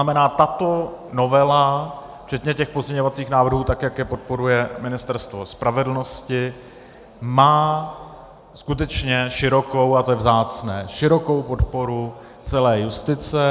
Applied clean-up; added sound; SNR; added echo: none; none; none; none.